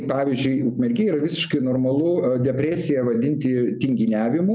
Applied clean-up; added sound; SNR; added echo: none; none; none; none.